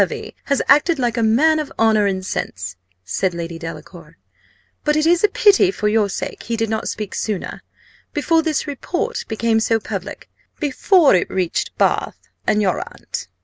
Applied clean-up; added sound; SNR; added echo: none; none; none; none.